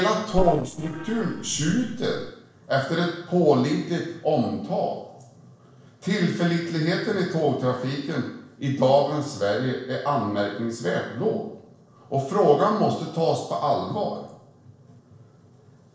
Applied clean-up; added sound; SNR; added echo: neural separator model SepFormer DNS4.